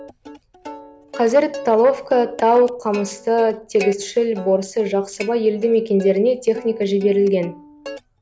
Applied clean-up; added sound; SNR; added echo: none; Plucked string instrument; 17 dB; none.